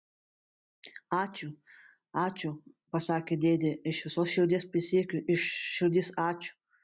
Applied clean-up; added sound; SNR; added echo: none; none; none; none.